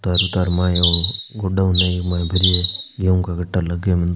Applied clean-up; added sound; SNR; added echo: none; Bird; 4 dB; none.